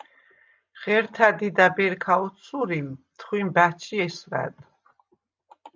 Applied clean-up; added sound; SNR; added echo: none; none; none; none.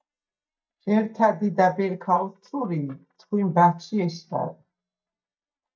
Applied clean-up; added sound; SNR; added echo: neural mask model DeepFilterNet 3.